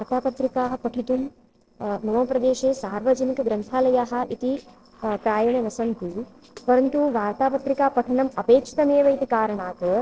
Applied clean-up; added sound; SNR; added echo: neural separator model SepFormer DNS4.